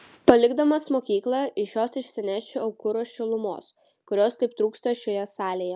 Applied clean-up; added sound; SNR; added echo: none; none; none; none.